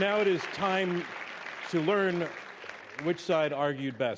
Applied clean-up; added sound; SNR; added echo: none; none; none; none.